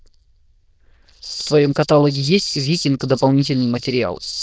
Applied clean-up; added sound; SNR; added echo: neural diffusion model UNIVERSE++.